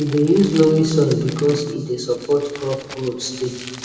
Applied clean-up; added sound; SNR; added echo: none; Crumpling, crinkling; 19 dB; reverberation time 2.0 s.